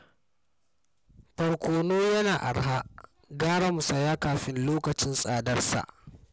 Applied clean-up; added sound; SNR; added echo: none; none; none; none.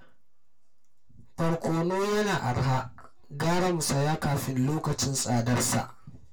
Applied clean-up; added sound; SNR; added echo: none; none; none; reverberation time 0.2 s.